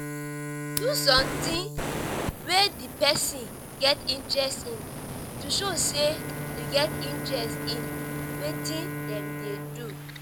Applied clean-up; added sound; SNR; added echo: none; Fire + Bowed string instrument; 4 dB; none.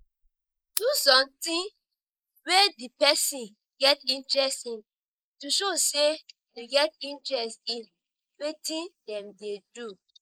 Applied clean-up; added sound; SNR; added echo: neural mask model Resemble Enhance denoiser.